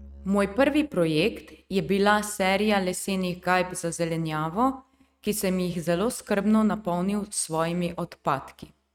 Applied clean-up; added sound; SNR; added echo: neural mask model RNNoise.